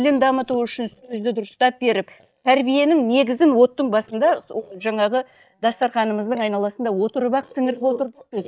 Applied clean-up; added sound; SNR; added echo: neural mask model DeepFilterNet 3.